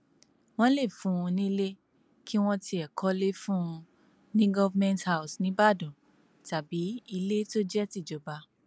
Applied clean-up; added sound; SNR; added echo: none; none; none; none.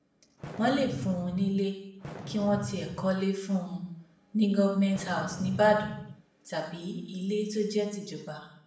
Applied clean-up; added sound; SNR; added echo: none; Fireworks; 11 dB; reverberation time 0.7 s.